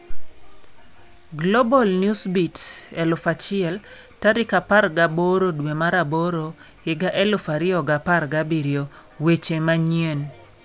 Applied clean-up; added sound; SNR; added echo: none; none; none; none.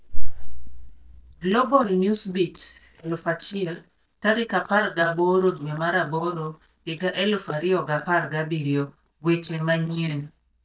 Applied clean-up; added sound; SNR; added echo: neural mask model DeepFilterNet 3.